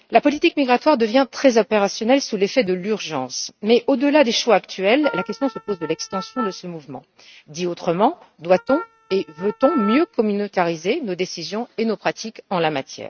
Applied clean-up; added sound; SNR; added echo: neural mask model RNNoise.